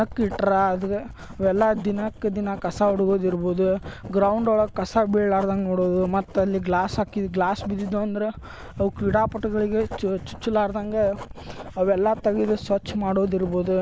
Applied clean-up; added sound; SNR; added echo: none; Writing; 16 dB; none.